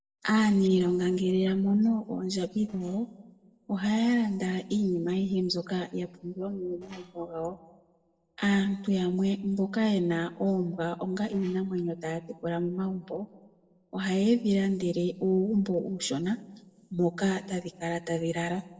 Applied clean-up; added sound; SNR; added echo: neural separator model SepFormer DNS4.